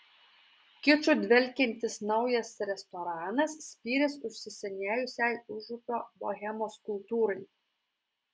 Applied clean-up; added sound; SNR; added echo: none; none; none; none.